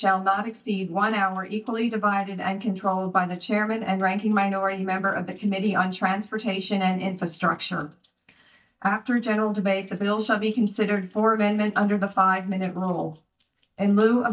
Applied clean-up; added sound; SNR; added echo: neural mask model DeepFilterNet 3.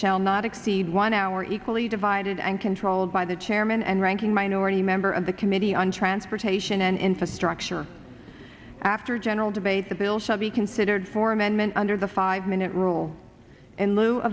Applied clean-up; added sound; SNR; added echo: none; none; none; none.